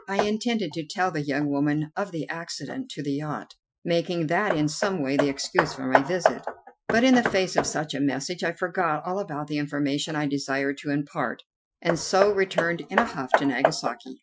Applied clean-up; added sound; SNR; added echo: classical method Wiener filter.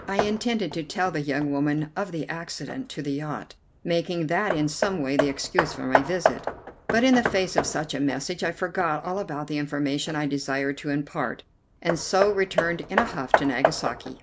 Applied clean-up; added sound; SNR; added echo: none; Hammer; 4 dB; none.